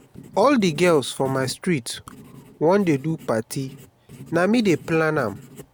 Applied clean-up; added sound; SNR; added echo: none; Writing; 19 dB; none.